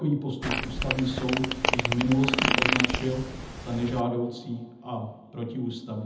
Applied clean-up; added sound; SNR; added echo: none; Fart; -1 dB; reverberation time 0.8 s.